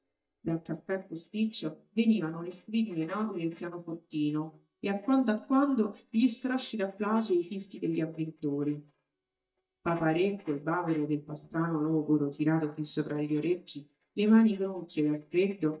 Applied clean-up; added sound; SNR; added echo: neural mask model DeepFilterNet 3.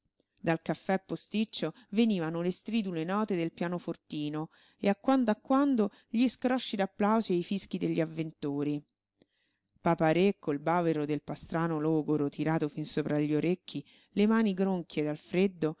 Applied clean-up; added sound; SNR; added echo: none; none; none; none.